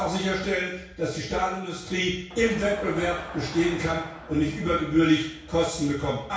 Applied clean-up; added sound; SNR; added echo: none; Crowd; 16 dB; reverberation time 0.6 s.